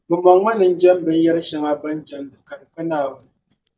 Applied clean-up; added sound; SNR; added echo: neural mask model DeepFilterNet 3.